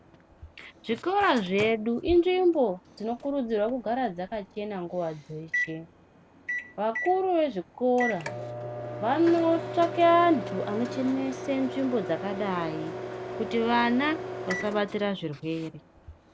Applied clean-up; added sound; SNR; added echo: none; Microwave oven; 10 dB; none.